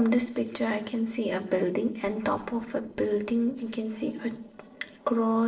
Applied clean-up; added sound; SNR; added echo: neural separator model SepFormer DNS4.